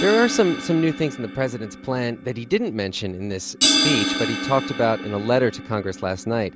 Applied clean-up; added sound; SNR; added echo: none; Crash cymbal; 5 dB; none.